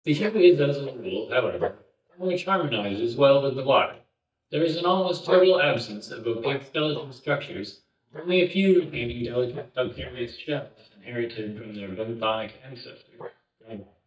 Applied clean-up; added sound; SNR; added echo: neural mask model DeepFilterNet 3.